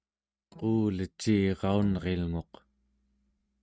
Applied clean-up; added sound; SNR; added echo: neural mask model RNNoise.